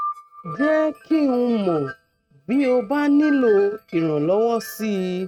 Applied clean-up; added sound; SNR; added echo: neural mask model RNNoise.